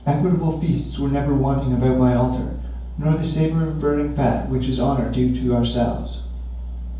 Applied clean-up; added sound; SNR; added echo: none; none; none; reverberation time 0.9 s.